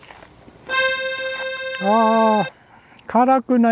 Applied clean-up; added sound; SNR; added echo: none; Accordion; 3 dB; none.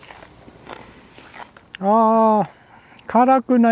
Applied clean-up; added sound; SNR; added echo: none; none; none; none.